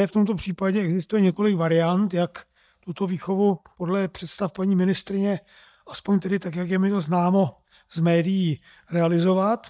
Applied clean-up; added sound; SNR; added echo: neural mask model DeepFilterNet 3.